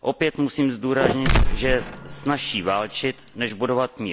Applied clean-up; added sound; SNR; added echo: none; Mechanisms; 0 dB; none.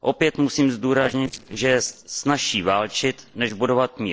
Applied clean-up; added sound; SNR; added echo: neural separator model SepFormer DNS4.